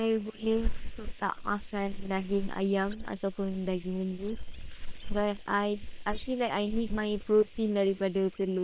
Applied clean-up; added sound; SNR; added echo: neural separator model SepFormer WHAM!.